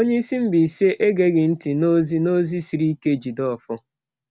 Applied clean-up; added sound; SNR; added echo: none; none; none; none.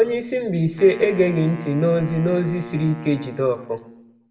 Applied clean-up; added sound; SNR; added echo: none; Wind instrument, woodwind instrument; 18 dB; reverberation time 0.6 s.